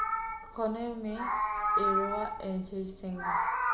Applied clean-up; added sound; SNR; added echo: none; Meow; -4 dB; none.